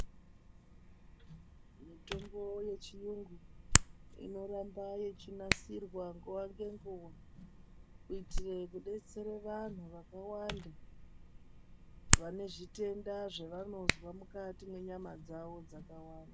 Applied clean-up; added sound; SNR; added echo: none; Hands; -5 dB; none.